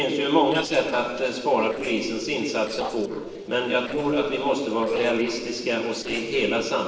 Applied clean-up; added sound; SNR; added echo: neural separator model SepFormer DNS4.